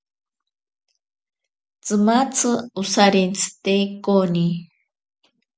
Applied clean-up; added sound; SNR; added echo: none; none; none; none.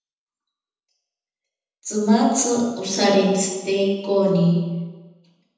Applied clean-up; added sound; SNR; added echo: none; none; none; reverberation time 1.1 s.